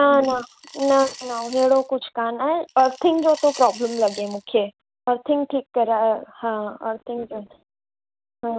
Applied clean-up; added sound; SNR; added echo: none; Coin (dropping) / Glass; 18 dB; none.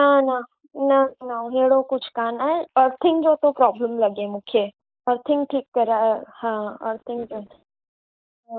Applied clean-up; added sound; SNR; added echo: neural mask model Resemble Enhance denoiser.